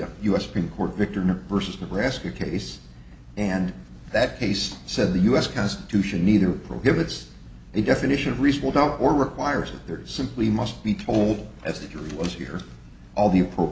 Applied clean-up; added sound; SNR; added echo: none; none; none; none.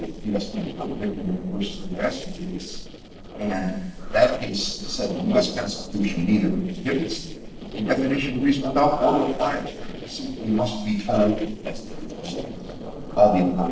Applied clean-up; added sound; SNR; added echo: neural separator model SepFormer DNS4.